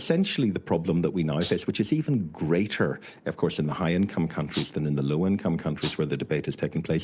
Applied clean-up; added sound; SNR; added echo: neural mask model Resemble Enhance denoiser.